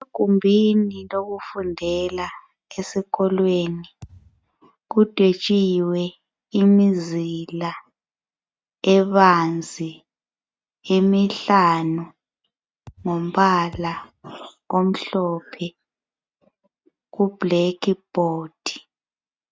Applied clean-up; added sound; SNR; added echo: neural mask model RNNoise.